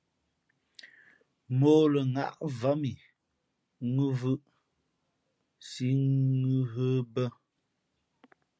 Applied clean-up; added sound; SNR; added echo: none; none; none; none.